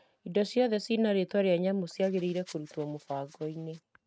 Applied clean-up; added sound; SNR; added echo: neural mask model RNNoise.